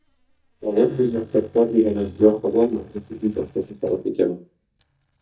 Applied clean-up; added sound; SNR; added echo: neural mask model DeepFilterNet 3.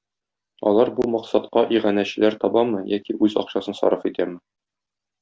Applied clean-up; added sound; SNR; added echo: none; none; none; none.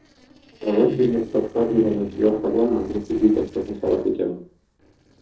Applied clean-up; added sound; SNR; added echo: neural separator model SepFormer DNS4.